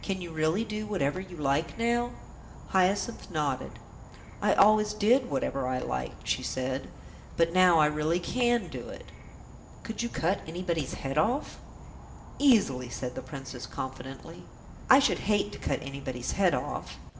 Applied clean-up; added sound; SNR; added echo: none; Insect / Frog; 16 dB; reverberation time 0.7 s.